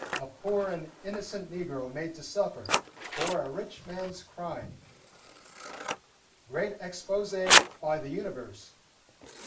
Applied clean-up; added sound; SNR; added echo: none; Scissors; -2 dB; reverberation time 0.3 s.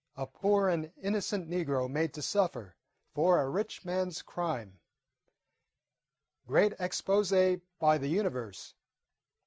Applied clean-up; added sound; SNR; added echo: none; none; none; none.